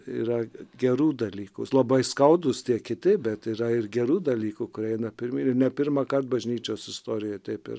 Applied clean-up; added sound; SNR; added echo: none; none; none; none.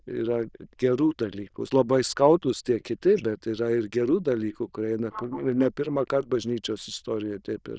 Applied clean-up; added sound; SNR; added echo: neural diffusion model UNIVERSE++.